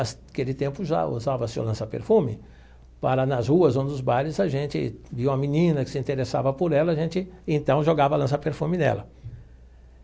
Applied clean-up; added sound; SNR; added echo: none; none; none; none.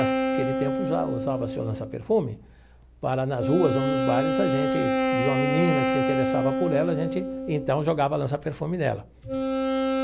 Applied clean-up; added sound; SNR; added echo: none; Wind instrument, woodwind instrument; 0 dB; none.